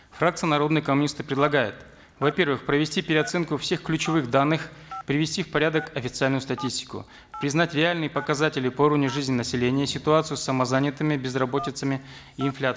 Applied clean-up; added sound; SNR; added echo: none; Telephone; 19 dB; none.